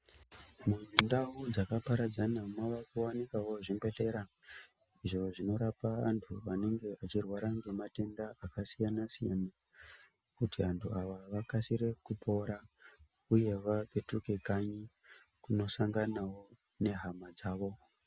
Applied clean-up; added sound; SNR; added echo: none; Finger snapping; -1 dB; none.